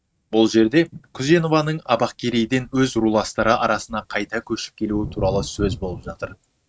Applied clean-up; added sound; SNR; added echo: neural mask model RNNoise.